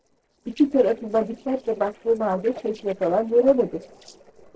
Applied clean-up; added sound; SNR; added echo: neural separator model SepFormer DNS4.